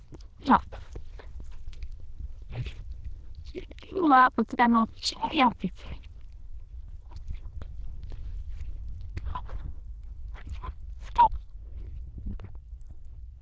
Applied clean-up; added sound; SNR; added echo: neural diffusion model UNIVERSE++.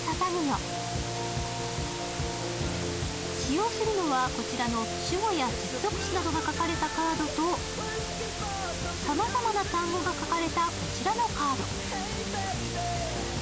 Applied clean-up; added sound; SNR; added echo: none; Water; 7 dB; none.